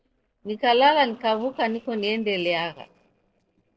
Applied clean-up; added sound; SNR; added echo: neural separator model SepFormer DNS4.